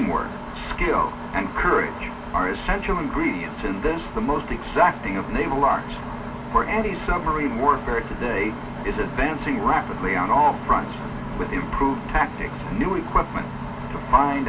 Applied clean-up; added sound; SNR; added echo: none; Engine; 12 dB; reverberation time 0.2 s.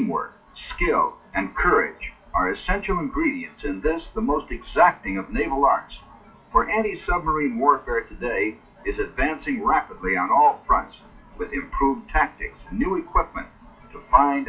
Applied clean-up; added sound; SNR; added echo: classical method WPE with log-MMSE.